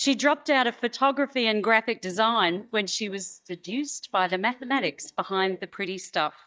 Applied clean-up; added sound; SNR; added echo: neural mask model DeepFilterNet 3.